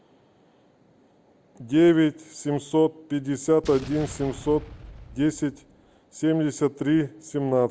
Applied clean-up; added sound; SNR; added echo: none; Explosion; 18 dB; none.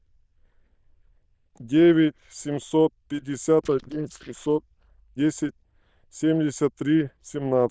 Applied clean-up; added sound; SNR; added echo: neural diffusion model UNIVERSE++.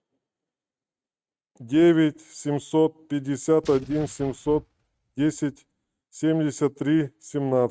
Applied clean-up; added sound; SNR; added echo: neural mask model RNNoise.